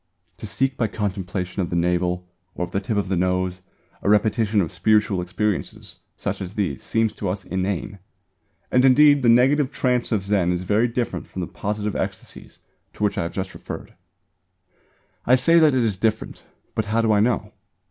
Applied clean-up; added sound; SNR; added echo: none; none; none; none.